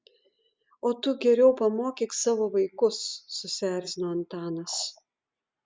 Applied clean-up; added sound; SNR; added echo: none; none; none; none.